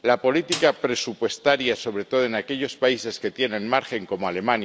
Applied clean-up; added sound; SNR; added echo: none; Snare drum; 11 dB; none.